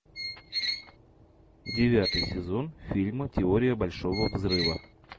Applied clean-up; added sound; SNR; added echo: none; Squeak; 5 dB; none.